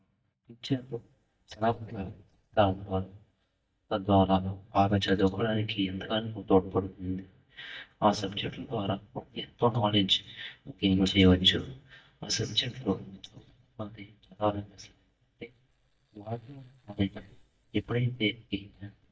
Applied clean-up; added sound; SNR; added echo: neural mask model DeepFilterNet 3.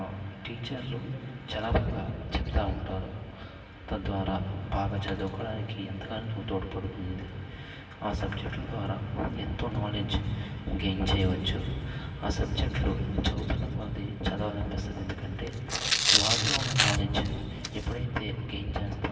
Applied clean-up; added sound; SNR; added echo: none; Tearing; -2 dB; reverberation time 2.6 s.